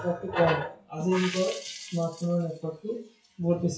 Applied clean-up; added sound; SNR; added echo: classical method WPE with log-MMSE.